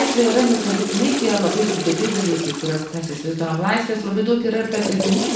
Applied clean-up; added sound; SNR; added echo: none; Toilet flush / Water; 7 dB; reverberation time 0.7 s.